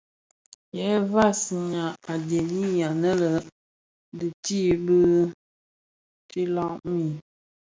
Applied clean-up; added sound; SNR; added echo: none; none; none; none.